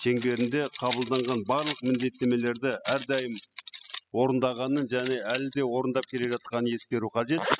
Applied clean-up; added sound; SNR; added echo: classical method spectral subtraction.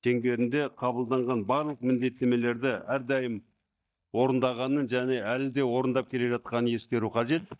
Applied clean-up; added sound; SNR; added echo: neural mask model DeepFilterNet 3.